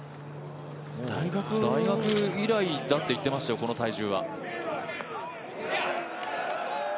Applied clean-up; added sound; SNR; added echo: none; none; none; none.